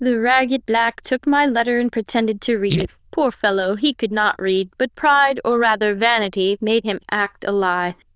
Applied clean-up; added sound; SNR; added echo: neural diffusion model UNIVERSE++.